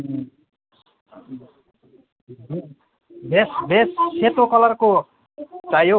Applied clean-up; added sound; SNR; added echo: none; none; none; none.